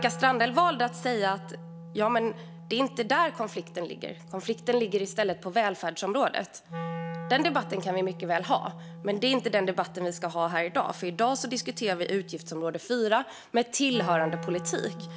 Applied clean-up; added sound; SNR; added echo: none; Wind instrument, woodwind instrument; 13 dB; none.